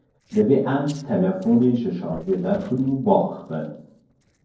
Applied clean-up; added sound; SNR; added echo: neural separator model SepFormer DNS4.